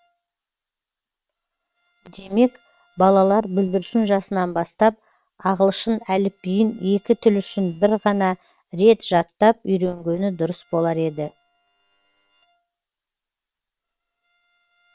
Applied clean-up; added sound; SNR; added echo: neural separator model SepFormer WHAM!.